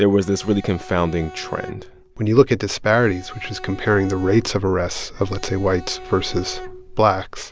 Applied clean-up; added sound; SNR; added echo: none; Bowed string instrument; 18 dB; none.